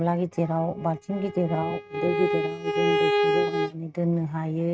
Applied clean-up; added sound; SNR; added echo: neural mask model RNNoise.